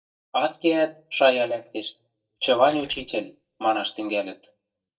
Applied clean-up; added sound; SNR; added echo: neural mask model DeepFilterNet 3.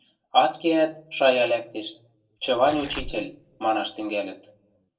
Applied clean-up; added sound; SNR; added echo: none; Tearing; 15 dB; reverberation time 0.2 s.